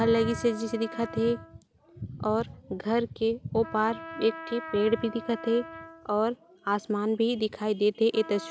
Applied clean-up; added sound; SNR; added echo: none; Trumpet; 16 dB; none.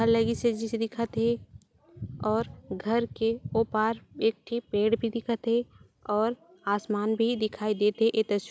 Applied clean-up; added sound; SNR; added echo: none; none; none; none.